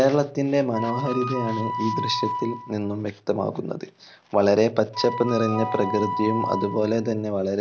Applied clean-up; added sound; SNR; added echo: none; Wind instrument, woodwind instrument; 6 dB; none.